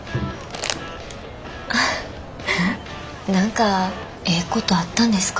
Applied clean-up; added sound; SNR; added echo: none; Crumpling, crinkling; 12 dB; none.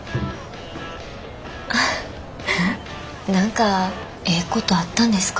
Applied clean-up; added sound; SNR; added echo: none; none; none; none.